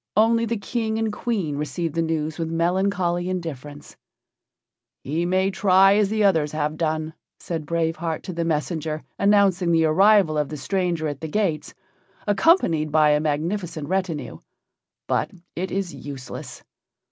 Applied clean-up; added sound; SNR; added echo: none; none; none; none.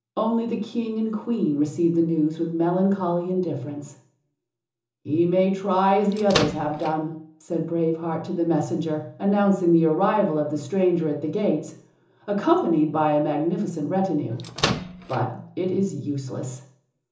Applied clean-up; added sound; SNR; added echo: none; Microwave oven; 5 dB; reverberation time 0.6 s.